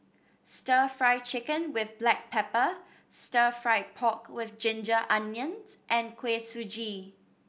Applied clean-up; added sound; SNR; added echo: none; none; none; none.